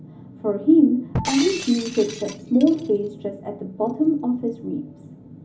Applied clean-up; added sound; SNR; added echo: none; Shatter; 12 dB; reverberation time 0.4 s.